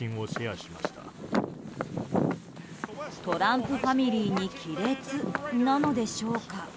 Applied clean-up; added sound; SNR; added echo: none; Walk, footsteps; 5 dB; none.